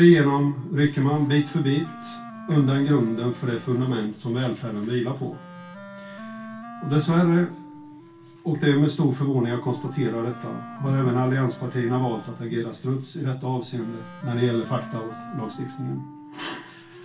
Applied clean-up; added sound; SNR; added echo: none; Wind instrument, woodwind instrument; 17 dB; reverberation time 0.2 s.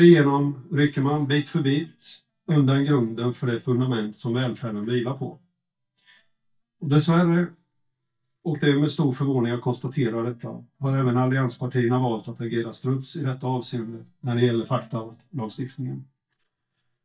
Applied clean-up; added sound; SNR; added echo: neural mask model DeepFilterNet 3.